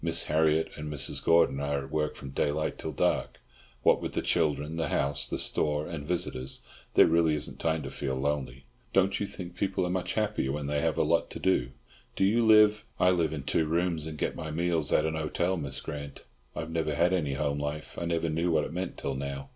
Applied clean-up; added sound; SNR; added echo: none; none; none; none.